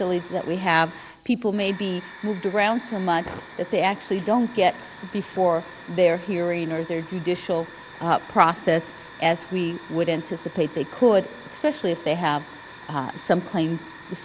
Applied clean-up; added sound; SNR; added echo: none; Hiss / Fire; 18 dB; none.